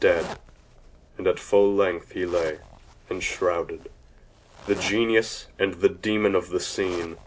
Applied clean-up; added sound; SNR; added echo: none; Zipper (clothing); 18 dB; none.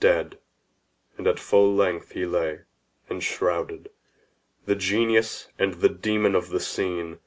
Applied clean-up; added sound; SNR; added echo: none; none; none; none.